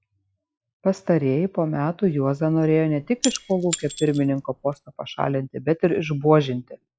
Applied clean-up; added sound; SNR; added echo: classical method log-MMSE.